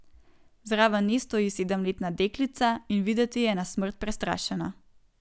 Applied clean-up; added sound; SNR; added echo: none; none; none; none.